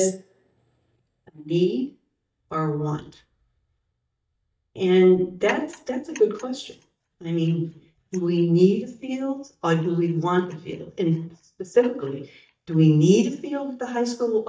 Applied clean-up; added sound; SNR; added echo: neural mask model DeepFilterNet 3.